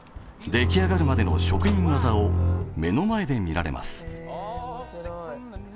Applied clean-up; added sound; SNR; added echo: none; Bowed string instrument; -3 dB; none.